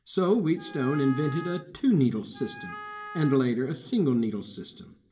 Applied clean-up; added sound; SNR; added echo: none; Wind instrument, woodwind instrument; 15 dB; reverberation time 0.8 s.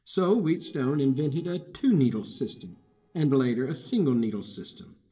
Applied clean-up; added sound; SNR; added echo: neural separator model SepFormer DNS4.